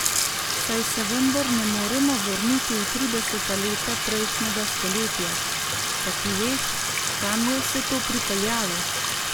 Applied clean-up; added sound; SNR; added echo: none; Bathtub (filling or washing); -2 dB; none.